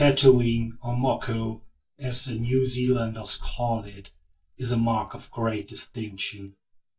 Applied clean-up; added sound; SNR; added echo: neural mask model DeepFilterNet 3.